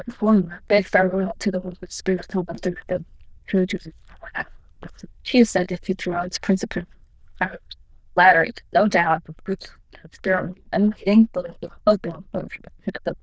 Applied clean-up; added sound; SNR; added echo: neural diffusion model UNIVERSE++.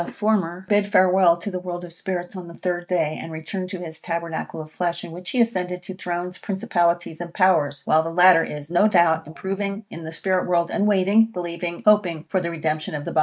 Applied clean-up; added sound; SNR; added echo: neural mask model RNNoise.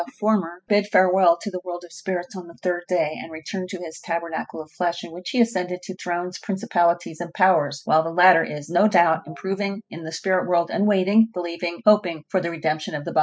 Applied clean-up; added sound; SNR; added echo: classical method spectral subtraction.